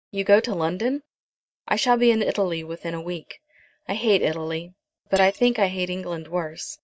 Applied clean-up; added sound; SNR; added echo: neural mask model DeepFilterNet 3.